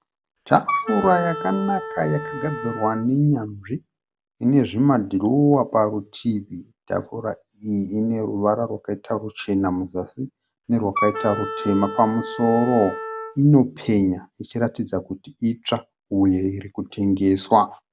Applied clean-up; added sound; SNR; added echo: none; Wind instrument, woodwind instrument; 8 dB; none.